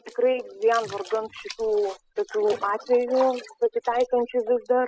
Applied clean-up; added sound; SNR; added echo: classical method spectral subtraction.